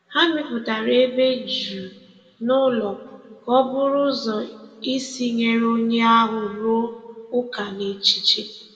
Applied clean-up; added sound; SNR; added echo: none; none; none; reverberation time 1.1 s.